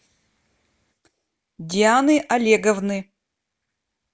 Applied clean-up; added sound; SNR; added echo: none; none; none; none.